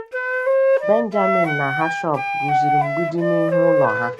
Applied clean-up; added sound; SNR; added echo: none; Wind instrument, woodwind instrument; -4 dB; none.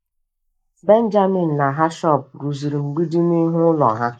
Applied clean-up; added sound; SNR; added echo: neural mask model Resemble Enhance denoiser.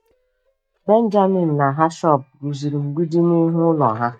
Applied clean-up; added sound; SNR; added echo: neural mask model DeepFilterNet 3.